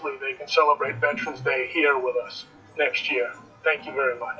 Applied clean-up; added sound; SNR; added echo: classical method WPE with log-MMSE.